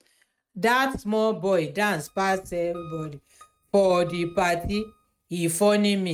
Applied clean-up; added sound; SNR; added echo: neural mask model RNNoise.